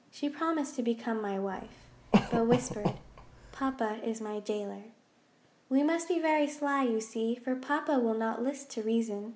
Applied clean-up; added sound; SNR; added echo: none; Cough; 1 dB; none.